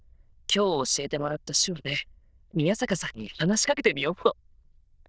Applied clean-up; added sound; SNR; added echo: neural diffusion model UNIVERSE++.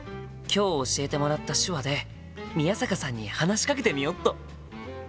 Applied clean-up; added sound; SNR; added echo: none; none; none; none.